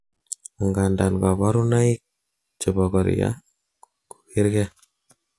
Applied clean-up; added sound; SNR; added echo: none; none; none; none.